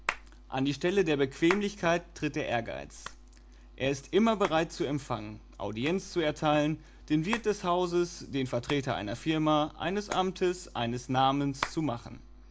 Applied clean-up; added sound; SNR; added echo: none; Hands; 15 dB; none.